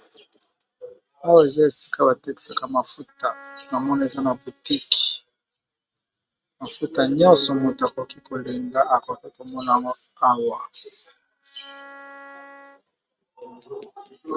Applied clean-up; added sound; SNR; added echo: neural mask model RNNoise.